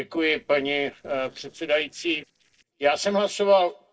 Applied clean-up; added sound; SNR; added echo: neural separator model SepFormer DNS4.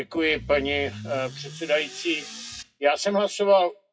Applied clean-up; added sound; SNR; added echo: classical method WPE with log-MMSE.